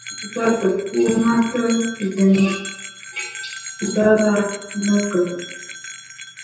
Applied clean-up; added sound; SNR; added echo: none; Bell; 13 dB; reverberation time 0.8 s.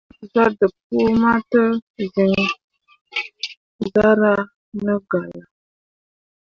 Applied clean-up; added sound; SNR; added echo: none; none; none; none.